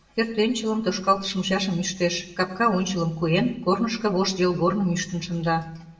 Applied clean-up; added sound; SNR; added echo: none; none; none; reverberation time 0.7 s.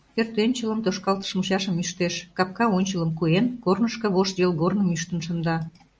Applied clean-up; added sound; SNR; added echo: none; none; none; none.